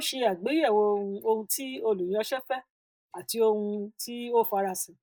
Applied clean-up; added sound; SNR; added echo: neural mask model Resemble Enhance denoiser.